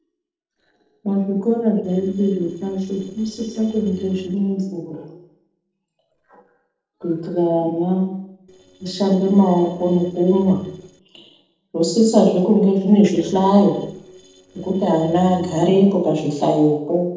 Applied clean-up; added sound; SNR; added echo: neural separator model SepFormer DNS4.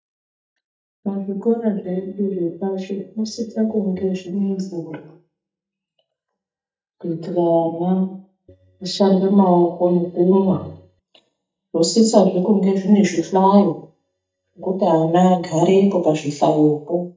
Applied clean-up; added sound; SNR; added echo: neural mask model DeepFilterNet 3.